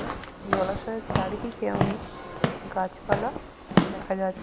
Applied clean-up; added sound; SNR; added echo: none; Walk, footsteps / Siren; -2 dB; none.